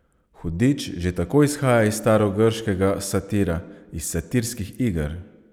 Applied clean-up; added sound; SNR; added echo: none; none; none; none.